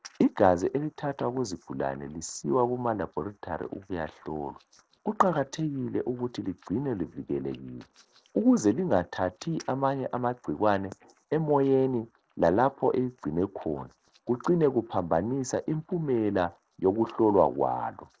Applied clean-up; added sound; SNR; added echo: neural separator model SepFormer DNS4.